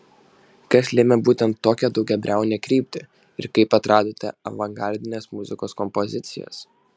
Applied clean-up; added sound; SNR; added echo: none; none; none; none.